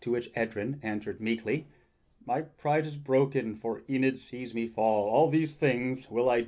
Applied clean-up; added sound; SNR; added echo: none; none; none; none.